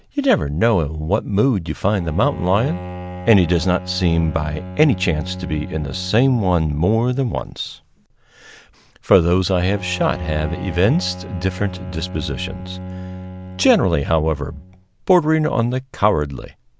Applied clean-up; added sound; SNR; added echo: none; Bowed string instrument; 13 dB; none.